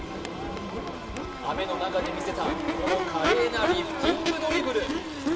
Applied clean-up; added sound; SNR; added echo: none; Crowd / Race car, auto racing / Accelerating, revving, vroom; 0 dB; reverberation time 2.7 s.